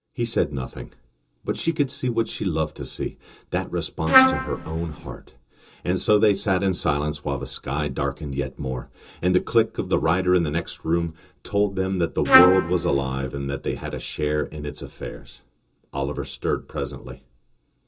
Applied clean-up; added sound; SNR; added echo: none; Trumpet; -3 dB; reverberation time 0.2 s.